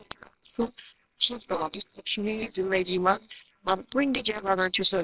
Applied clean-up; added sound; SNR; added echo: neural separator model SepFormer WHAMR!.